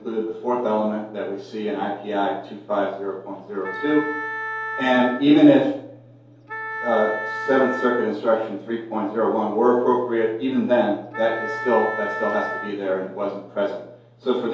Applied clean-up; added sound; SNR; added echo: none; Wind instrument, woodwind instrument; 9 dB; reverberation time 2.4 s.